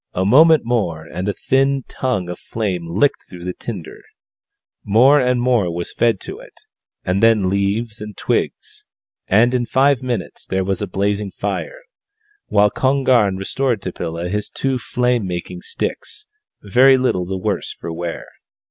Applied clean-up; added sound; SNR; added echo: none; none; none; none.